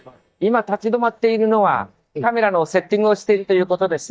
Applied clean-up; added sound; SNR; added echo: neural mask model DeepFilterNet 3.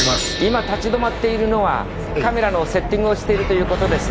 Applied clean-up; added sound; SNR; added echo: none; Gong; 11 dB; none.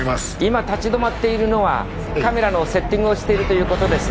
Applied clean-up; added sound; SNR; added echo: none; none; none; none.